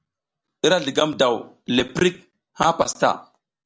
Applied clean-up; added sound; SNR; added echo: none; none; none; none.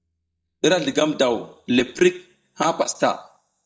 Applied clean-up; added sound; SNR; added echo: neural mask model DeepFilterNet 3.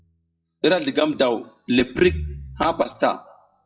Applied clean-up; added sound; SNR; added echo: classical method WPE with log-MMSE.